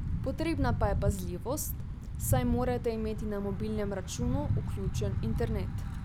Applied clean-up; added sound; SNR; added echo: none; Thunder / Bicycle; -2 dB; none.